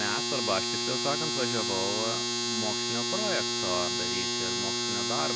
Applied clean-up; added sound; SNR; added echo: none; Domestic sounds, home sounds; -5 dB; none.